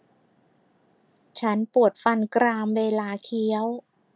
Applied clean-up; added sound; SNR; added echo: none; none; none; none.